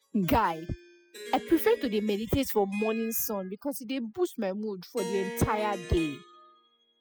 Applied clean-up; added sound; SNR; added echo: classical method spectral subtraction.